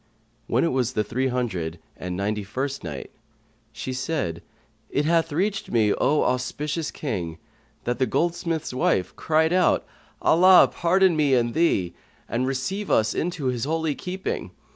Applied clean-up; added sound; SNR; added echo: none; none; none; none.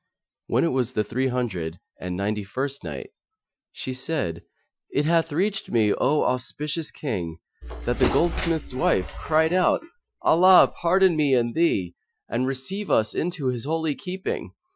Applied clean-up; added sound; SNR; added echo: classical method Wiener filter.